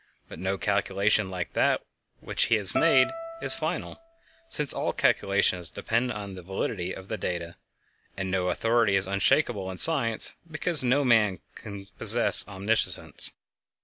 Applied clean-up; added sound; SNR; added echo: none; Guitar; 10 dB; none.